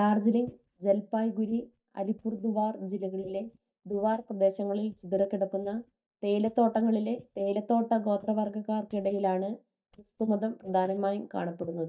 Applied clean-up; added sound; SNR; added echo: neural mask model DeepFilterNet 3.